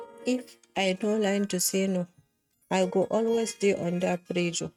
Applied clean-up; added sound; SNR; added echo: neural mask model RNNoise.